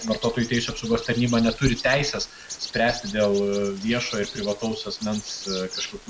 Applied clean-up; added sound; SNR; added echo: none; Bird vocalization, bird call, bird song; 13 dB; none.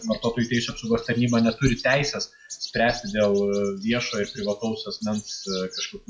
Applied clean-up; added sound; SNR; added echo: classical method log-MMSE.